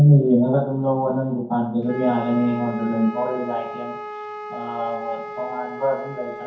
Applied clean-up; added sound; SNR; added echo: none; Wind instrument, woodwind instrument; 13 dB; reverberation time 0.6 s.